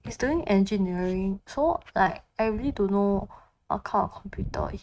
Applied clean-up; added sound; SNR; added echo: neural mask model RNNoise.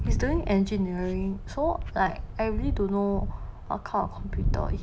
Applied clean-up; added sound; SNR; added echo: none; Wind; 2 dB; none.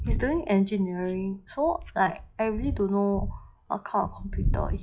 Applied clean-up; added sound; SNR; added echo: classical method log-MMSE.